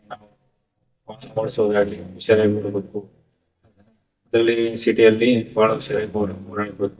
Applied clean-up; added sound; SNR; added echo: neural mask model DeepFilterNet 3.